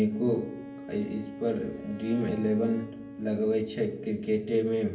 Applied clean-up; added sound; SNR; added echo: none; Wind instrument, woodwind instrument; 15 dB; reverberation time 0.3 s.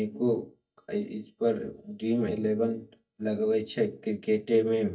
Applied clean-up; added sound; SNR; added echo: neural mask model DeepFilterNet 3.